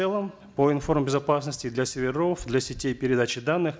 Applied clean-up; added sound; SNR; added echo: none; none; none; none.